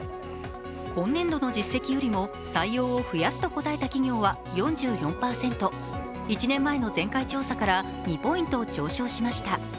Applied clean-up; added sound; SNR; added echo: none; none; none; none.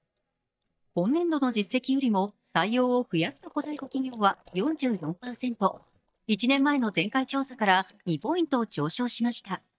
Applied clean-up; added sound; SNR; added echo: neural mask model DeepFilterNet 3.